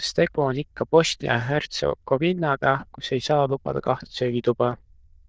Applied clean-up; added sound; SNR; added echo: neural diffusion model UNIVERSE++.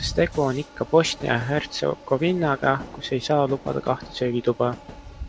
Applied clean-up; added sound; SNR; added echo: none; Train; 15 dB; none.